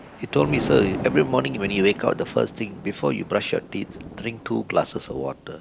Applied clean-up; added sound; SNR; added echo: none; Thunder; 10 dB; none.